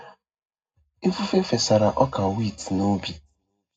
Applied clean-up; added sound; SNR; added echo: none; none; none; reverberation time 0.3 s.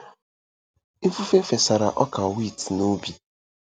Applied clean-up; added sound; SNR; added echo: none; none; none; none.